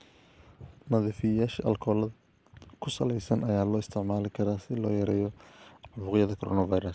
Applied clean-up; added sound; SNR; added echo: none; none; none; none.